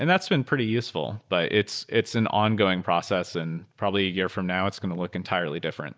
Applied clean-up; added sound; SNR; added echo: none; none; none; none.